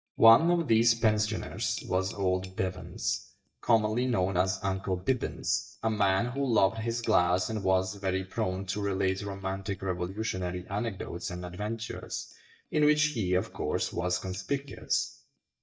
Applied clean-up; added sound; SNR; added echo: neural mask model DeepFilterNet 3.